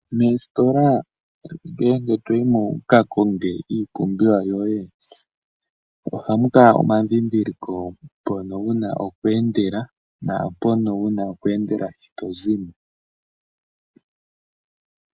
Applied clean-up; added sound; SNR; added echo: none; none; none; none.